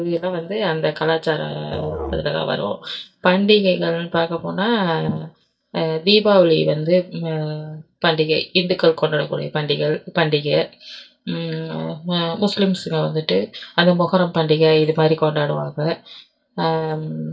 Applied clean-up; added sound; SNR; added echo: neural mask model DeepFilterNet 3.